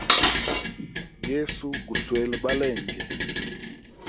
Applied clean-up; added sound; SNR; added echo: none; Dishes, pots, and pans; -4 dB; none.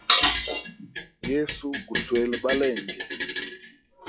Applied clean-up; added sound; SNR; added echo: classical method log-MMSE.